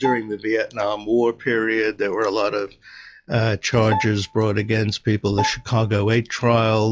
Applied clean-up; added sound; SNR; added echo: classical method log-MMSE.